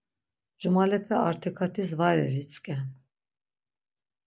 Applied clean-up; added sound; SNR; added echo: none; none; none; none.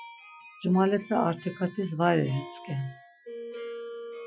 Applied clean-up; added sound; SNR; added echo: classical method Wiener filter.